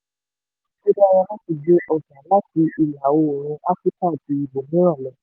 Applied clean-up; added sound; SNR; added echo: none; none; none; none.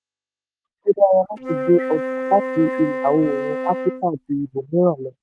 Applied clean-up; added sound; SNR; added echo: neural mask model RNNoise.